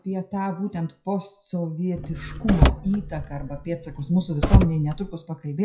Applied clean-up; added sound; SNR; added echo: classical method WPE with log-MMSE.